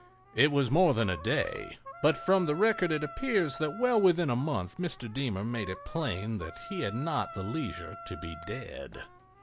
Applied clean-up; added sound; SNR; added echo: none; Wind instrument, woodwind instrument; 16 dB; none.